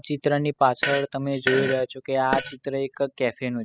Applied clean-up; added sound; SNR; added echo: classical method spectral subtraction.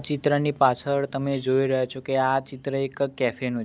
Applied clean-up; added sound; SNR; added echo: none; none; none; none.